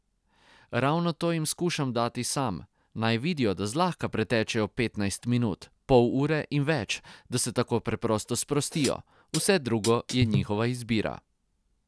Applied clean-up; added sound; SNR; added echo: none; Hi-hat; 6 dB; none.